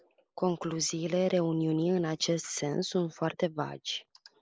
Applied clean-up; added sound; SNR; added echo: neural mask model Resemble Enhance denoiser.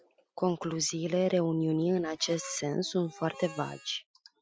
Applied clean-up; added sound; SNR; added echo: classical method Wiener filter.